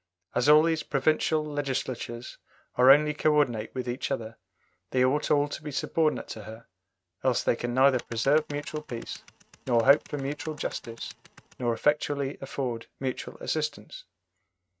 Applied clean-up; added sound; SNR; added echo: neural mask model RNNoise.